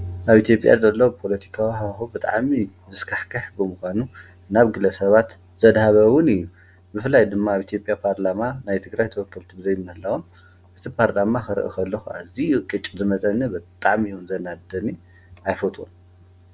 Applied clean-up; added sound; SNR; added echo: none; none; none; none.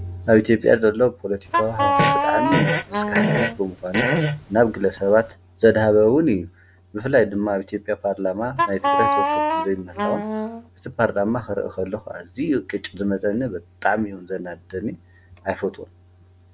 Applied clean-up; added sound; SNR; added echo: none; Wind instrument, woodwind instrument + Fart; -1 dB; none.